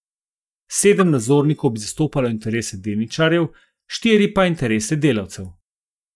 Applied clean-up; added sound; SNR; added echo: neural mask model DeepFilterNet 3.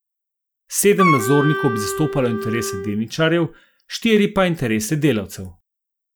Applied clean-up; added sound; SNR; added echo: none; Wind instrument, woodwind instrument; 3 dB; none.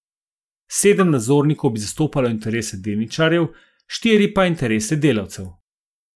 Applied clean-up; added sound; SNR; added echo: neural mask model Resemble Enhance denoiser.